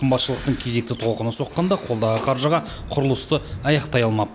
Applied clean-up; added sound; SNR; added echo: none; none; none; none.